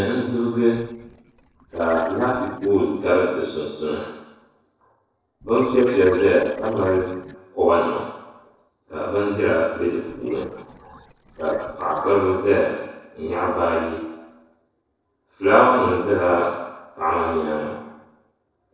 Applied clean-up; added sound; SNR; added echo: neural separator model SepFormer DNS4.